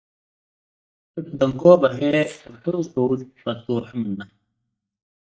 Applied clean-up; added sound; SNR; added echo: neural mask model DeepFilterNet 3.